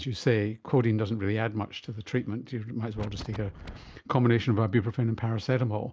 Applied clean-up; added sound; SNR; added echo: none; Wind; 13 dB; none.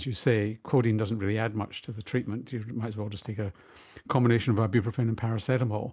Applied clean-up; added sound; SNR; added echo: none; none; none; none.